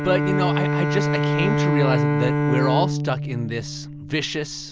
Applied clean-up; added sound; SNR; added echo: none; Bowed string instrument; -4 dB; none.